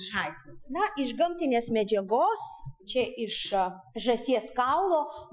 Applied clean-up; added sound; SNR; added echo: classical method Wiener filter.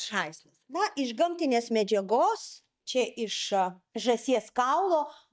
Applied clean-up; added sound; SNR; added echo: neural mask model DeepFilterNet 3.